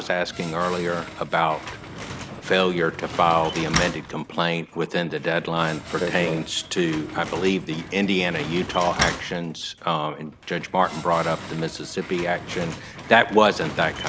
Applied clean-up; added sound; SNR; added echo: none; Slam; 11 dB; none.